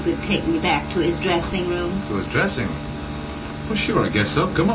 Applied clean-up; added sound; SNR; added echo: none; Bowed string instrument; 8 dB; reverberation time 0.2 s.